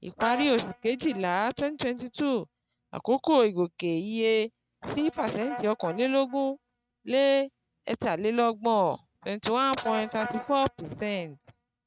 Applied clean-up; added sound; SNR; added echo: neural mask model RNNoise.